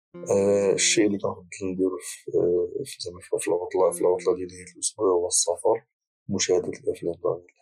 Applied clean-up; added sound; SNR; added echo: classical method Wiener filter.